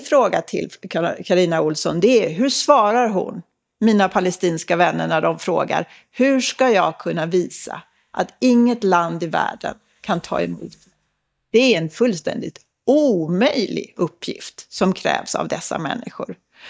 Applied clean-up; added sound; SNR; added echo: neural mask model DeepFilterNet 3.